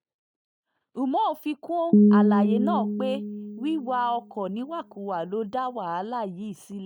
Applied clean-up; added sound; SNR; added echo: neural mask model DeepFilterNet 3.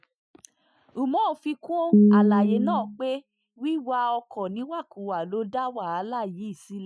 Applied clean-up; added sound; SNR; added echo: classical method Wiener filter.